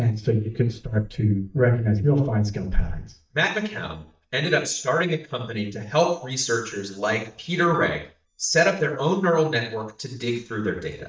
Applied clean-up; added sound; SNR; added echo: neural mask model DeepFilterNet 3.